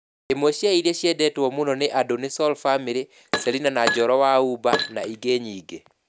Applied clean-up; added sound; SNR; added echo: none; Glass; 7 dB; none.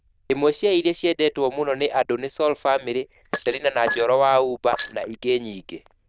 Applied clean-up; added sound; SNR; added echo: neural diffusion model UNIVERSE++.